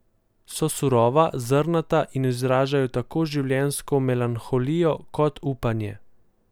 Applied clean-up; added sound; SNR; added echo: none; none; none; none.